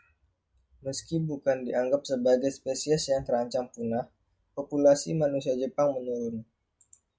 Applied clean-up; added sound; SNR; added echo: none; none; none; none.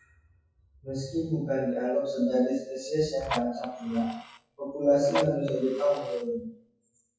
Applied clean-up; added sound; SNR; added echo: classical method WPE with log-MMSE.